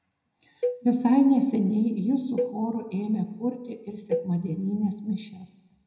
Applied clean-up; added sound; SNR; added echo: none; Cowbell; 10 dB; reverberation time 0.7 s.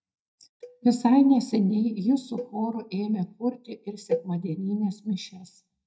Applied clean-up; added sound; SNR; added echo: neural mask model DeepFilterNet 3.